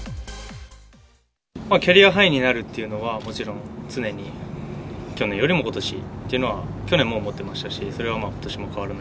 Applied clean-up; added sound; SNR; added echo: none; none; none; none.